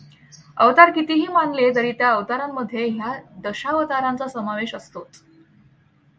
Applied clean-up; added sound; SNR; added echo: none; none; none; none.